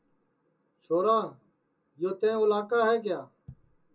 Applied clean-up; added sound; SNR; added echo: none; none; none; reverberation time 0.2 s.